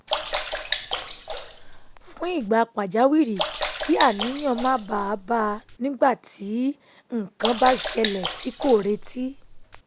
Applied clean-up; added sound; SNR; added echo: none; Sink (filling or washing) / Water / Splash, splatter; 5 dB; none.